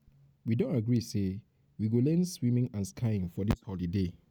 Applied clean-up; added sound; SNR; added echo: none; none; none; none.